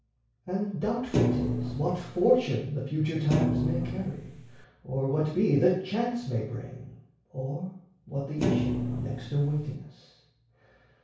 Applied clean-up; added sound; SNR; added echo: none; Thump, thud; 0 dB; reverberation time 0.6 s.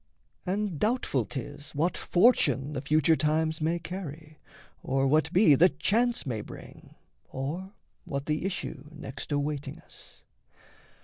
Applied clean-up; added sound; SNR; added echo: none; none; none; none.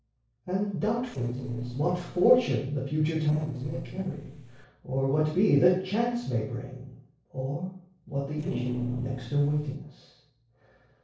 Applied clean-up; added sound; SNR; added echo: neural separator model SepFormer DNS4.